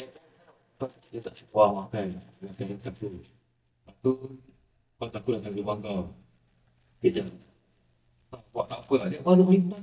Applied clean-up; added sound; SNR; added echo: neural mask model DeepFilterNet 3.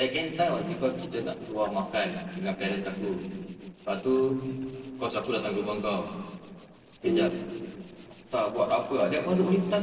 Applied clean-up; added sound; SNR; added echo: neural separator model SepFormer DNS4.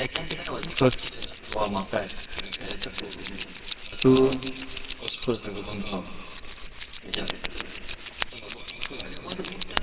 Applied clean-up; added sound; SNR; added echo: neural separator model SepFormer WHAMR!.